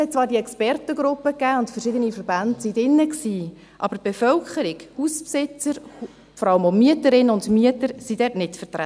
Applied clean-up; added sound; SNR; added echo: none; none; none; none.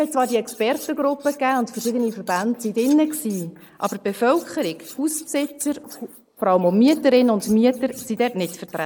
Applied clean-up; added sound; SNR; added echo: neural mask model Resemble Enhance denoiser.